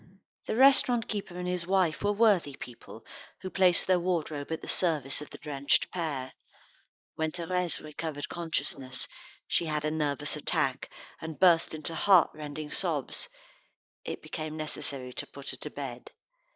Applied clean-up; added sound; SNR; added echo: neural mask model Resemble Enhance denoiser.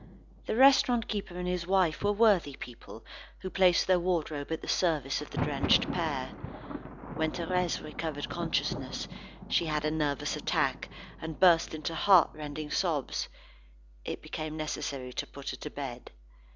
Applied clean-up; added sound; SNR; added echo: none; Thunder; 12 dB; none.